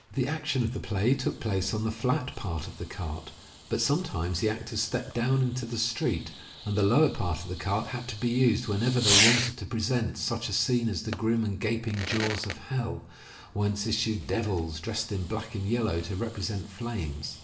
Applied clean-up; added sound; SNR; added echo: none; Fireworks; 8 dB; reverberation time 0.6 s.